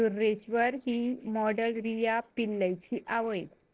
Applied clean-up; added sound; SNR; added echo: neural separator model SepFormer DNS4.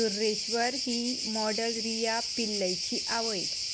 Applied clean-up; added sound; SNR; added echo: none; Cricket; 1 dB; none.